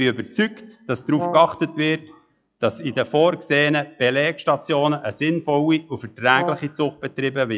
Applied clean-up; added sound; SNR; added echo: classical method log-MMSE.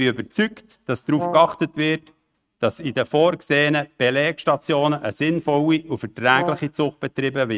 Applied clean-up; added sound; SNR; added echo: neural mask model RNNoise.